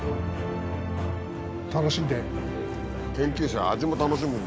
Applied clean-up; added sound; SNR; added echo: none; none; none; none.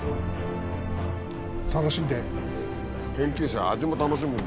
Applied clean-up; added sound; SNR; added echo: none; Keys jangling; 11 dB; none.